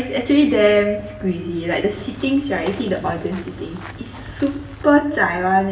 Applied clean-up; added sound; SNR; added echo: none; Walk, footsteps / Bird vocalization, bird call, bird song; 19 dB; reverberation time 0.7 s.